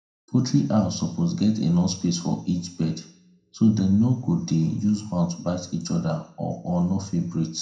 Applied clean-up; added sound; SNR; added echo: none; none; none; reverberation time 0.5 s.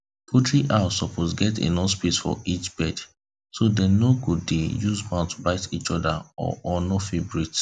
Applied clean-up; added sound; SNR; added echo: none; none; none; none.